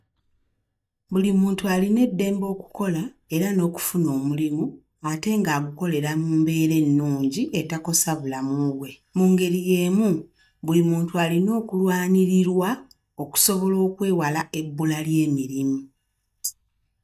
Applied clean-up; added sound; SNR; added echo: neural mask model DeepFilterNet 3.